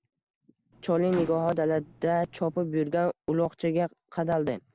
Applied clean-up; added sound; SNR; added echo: none; Microwave oven; 19 dB; none.